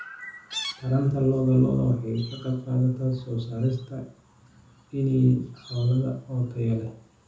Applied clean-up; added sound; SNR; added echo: none; Chirp, tweet; 19 dB; reverberation time 0.5 s.